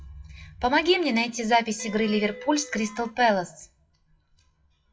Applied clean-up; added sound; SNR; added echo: classical method WPE with log-MMSE.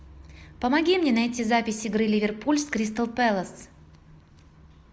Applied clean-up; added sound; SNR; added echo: none; none; none; none.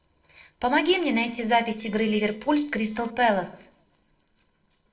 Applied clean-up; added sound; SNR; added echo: neural separator model SepFormer DNS4.